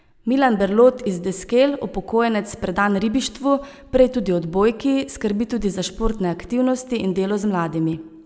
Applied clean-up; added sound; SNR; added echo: none; none; none; none.